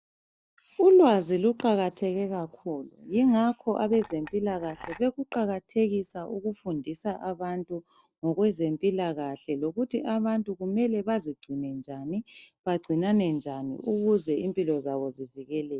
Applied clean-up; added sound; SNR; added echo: neural separator model SepFormer DNS4.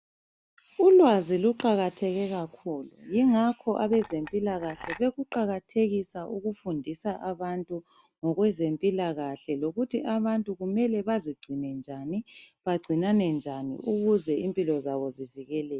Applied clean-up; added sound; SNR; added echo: none; Chink, clink; 16 dB; none.